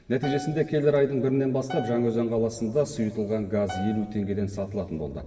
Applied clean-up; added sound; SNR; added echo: none; Piano; 15 dB; reverberation time 2.0 s.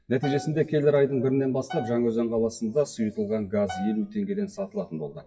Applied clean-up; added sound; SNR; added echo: classical method WPE with log-MMSE.